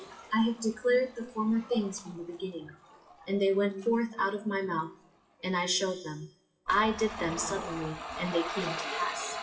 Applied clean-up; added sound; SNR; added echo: classical method WPE with log-MMSE.